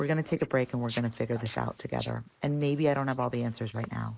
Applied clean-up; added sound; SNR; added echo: neural mask model Resemble Enhance denoiser.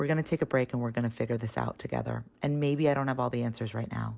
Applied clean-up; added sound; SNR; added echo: none; none; none; none.